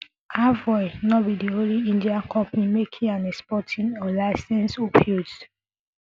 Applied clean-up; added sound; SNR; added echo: none; none; none; none.